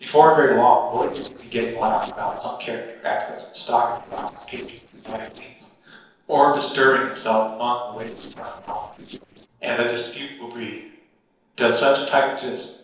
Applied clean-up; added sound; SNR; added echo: neural separator model SepFormer DNS4.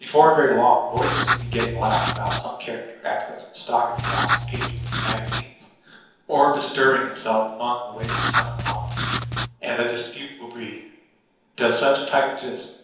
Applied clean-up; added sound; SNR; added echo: none; Writing; 0 dB; reverberation time 0.9 s.